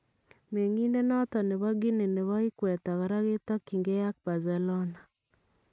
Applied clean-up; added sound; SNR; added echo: none; none; none; none.